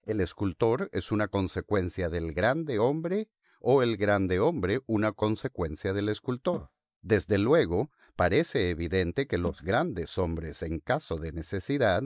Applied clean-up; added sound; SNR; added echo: neural mask model DeepFilterNet 3.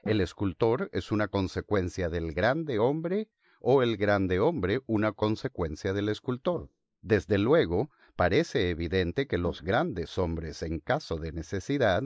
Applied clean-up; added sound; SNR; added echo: neural mask model Resemble Enhance denoiser.